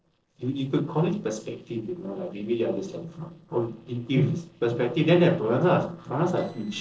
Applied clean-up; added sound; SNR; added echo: neural separator model SepFormer DNS4.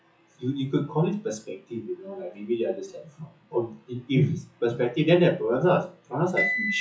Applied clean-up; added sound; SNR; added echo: classical method WPE with log-MMSE.